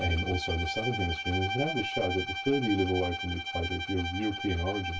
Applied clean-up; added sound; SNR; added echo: none; Bowed string instrument; 4 dB; reverberation time 0.1 s.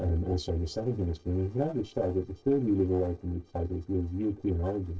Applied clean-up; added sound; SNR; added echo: neural separator model SepFormer DNS4.